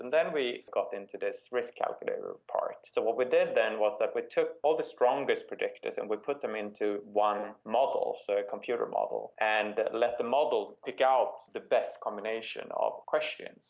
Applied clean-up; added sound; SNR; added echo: none; none; none; none.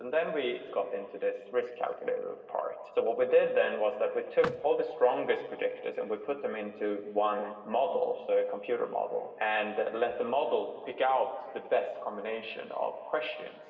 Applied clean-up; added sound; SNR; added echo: none; Vehicle; 12 dB; reverberation time 2.6 s.